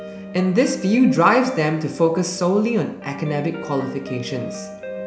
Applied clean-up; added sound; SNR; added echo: none; Guitar; 15 dB; none.